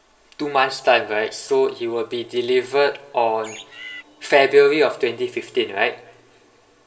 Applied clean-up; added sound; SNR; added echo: none; Bird; 16 dB; reverberation time 0.4 s.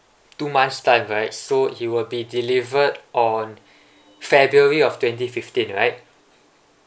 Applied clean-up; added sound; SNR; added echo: none; none; none; none.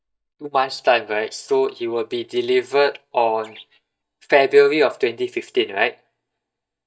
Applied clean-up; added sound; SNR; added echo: neural mask model DeepFilterNet 3.